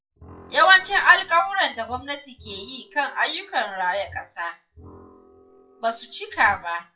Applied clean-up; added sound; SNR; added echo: classical method WPE with log-MMSE.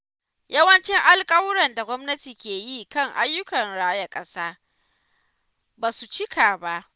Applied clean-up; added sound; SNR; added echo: none; none; none; none.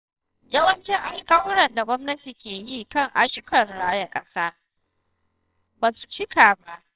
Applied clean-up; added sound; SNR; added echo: neural separator model SepFormer WHAMR!.